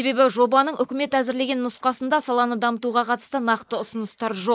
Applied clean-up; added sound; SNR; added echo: neural mask model Resemble Enhance denoiser.